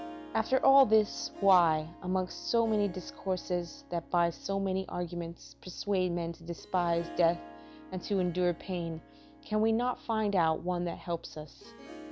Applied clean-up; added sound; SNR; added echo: none; Harp; 19 dB; none.